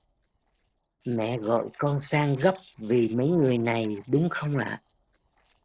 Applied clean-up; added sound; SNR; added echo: neural separator model SepFormer DNS4.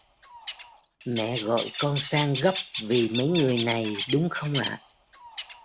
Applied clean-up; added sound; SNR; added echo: none; Bird; 7 dB; none.